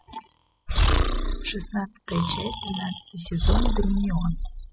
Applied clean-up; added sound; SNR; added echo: classical method spectral subtraction.